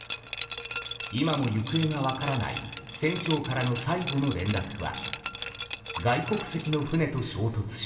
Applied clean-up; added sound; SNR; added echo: none; Liquid; 2 dB; reverberation time 2.9 s.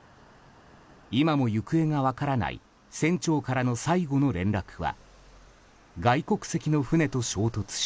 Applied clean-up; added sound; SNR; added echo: none; none; none; none.